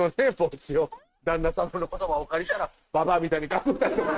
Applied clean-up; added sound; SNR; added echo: neural mask model RNNoise.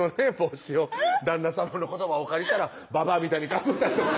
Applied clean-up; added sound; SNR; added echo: none; none; none; none.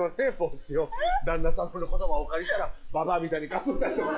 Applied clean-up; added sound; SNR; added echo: classical method log-MMSE.